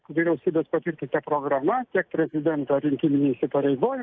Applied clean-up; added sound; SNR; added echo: neural mask model Resemble Enhance denoiser.